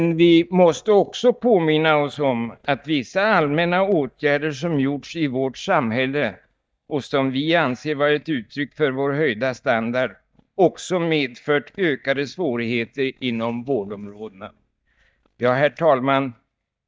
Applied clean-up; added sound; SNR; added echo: neural mask model DeepFilterNet 3.